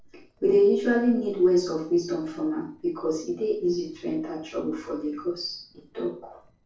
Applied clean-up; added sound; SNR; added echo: neural separator model SepFormer DNS4.